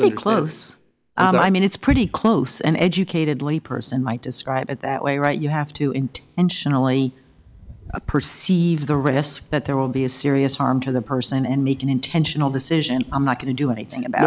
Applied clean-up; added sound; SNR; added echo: none; none; none; none.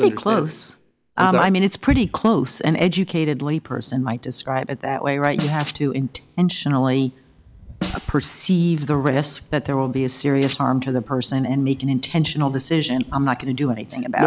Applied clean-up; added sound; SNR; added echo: none; Snare drum + Domestic sounds, home sounds; 14 dB; none.